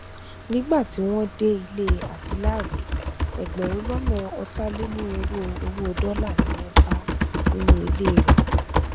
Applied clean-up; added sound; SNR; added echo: none; Typing; -5 dB; none.